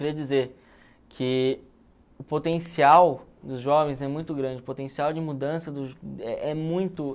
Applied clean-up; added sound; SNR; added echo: none; none; none; none.